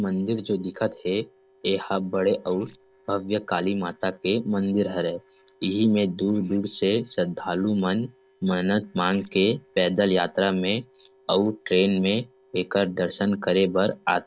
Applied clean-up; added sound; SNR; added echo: neural separator model SepFormer DNS4.